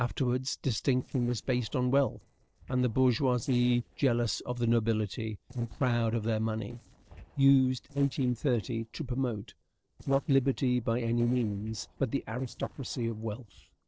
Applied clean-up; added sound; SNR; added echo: neural separator model SepFormer DNS4.